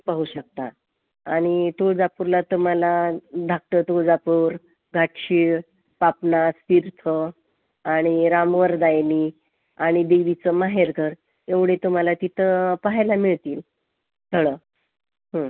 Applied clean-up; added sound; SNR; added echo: none; none; none; none.